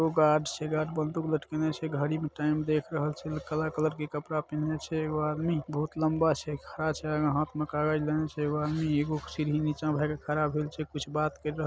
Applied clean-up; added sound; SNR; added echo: none; none; none; none.